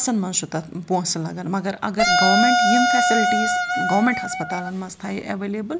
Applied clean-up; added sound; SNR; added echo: none; Wind instrument, woodwind instrument; -4 dB; none.